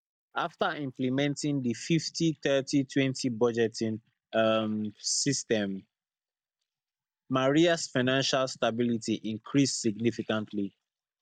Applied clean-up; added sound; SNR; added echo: neural mask model DeepFilterNet 3.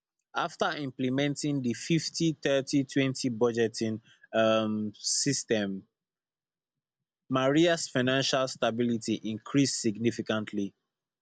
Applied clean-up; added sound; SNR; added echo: none; none; none; none.